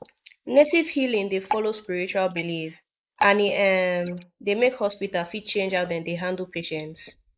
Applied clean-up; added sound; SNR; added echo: neural mask model Resemble Enhance denoiser.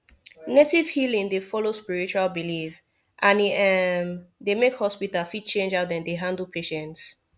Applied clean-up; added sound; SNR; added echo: none; none; none; none.